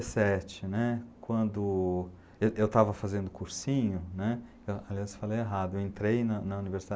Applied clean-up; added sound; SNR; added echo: none; none; none; none.